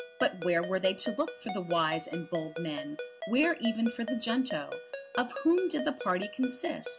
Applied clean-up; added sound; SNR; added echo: none; Ringtone; 10 dB; none.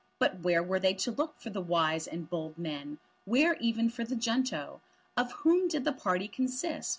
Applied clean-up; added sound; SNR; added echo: none; none; none; none.